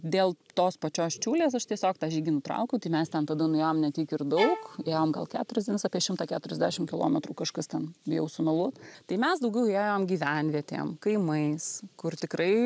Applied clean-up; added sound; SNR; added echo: none; Bowed string instrument; 7 dB; none.